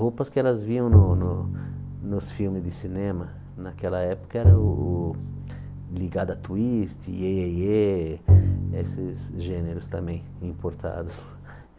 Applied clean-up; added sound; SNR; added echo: none; Bowed string instrument; -3 dB; none.